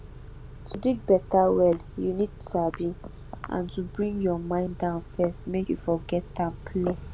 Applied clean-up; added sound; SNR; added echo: none; Idling / Accelerating, revving, vroom / Car; 15 dB; none.